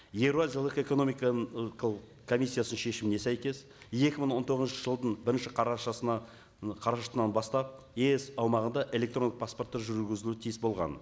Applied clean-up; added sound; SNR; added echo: none; none; none; none.